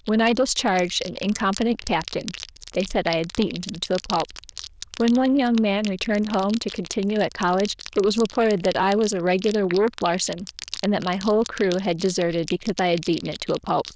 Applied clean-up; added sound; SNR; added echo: neural diffusion model UNIVERSE++.